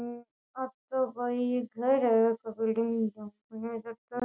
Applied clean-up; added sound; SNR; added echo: none; none; none; none.